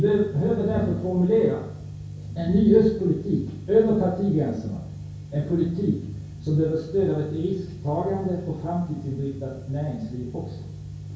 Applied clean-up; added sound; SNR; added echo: none; none; none; reverberation time 0.6 s.